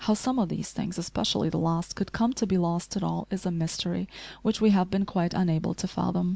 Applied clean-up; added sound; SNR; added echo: none; none; none; none.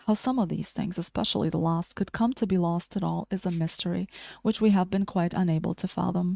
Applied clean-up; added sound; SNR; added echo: neural mask model RNNoise.